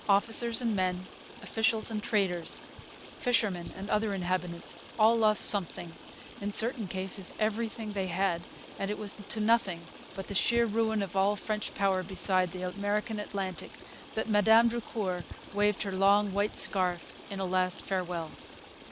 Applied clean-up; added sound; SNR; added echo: none; Stream; 17 dB; none.